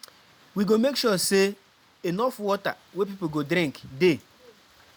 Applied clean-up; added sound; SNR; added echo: none; none; none; none.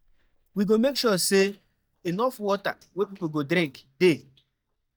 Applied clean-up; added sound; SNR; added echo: neural mask model DeepFilterNet 3.